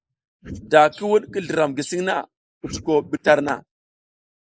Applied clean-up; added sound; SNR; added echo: neural mask model Resemble Enhance denoiser.